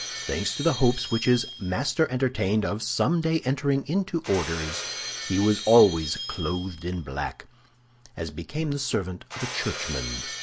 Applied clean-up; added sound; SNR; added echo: none; Shatter; 12 dB; none.